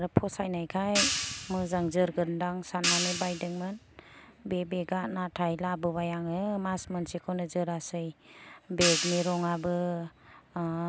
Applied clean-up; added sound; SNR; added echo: none; Hi-hat; 3 dB; none.